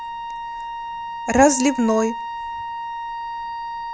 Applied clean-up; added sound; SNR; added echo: none; Wind instrument, woodwind instrument; 6 dB; none.